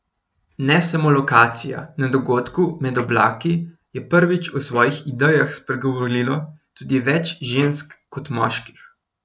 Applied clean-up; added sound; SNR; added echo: neural separator model SepFormer DNS4.